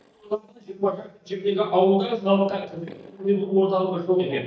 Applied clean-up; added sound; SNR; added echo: neural mask model DeepFilterNet 3.